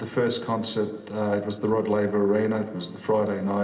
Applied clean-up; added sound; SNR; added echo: none; none; none; reverberation time 1.5 s.